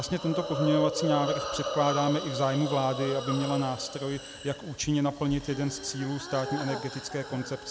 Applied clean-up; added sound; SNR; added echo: none; Hiss; 6 dB; none.